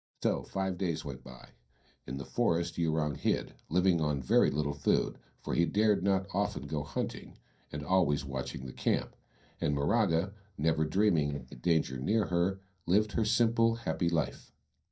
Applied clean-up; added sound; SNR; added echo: neural mask model DeepFilterNet 3.